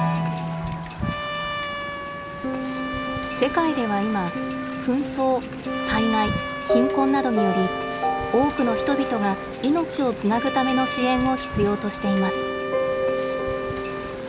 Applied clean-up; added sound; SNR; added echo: none; Trumpet + Wind; 7 dB; none.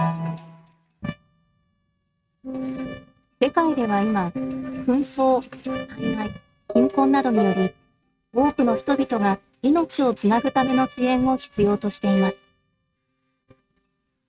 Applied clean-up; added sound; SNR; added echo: neural mask model RNNoise.